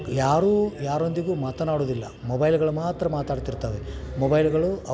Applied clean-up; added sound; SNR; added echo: none; none; none; none.